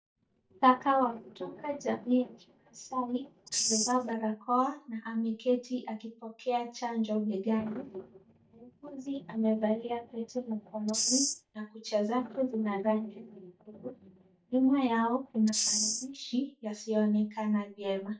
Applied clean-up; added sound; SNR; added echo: neural mask model DeepFilterNet 3.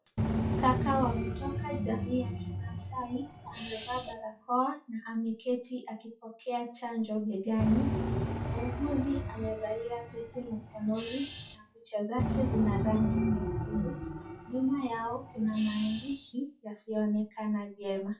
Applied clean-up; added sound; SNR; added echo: classical method WPE with log-MMSE.